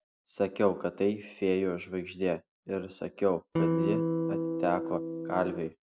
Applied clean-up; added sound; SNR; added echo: none; Electric guitar; -1 dB; none.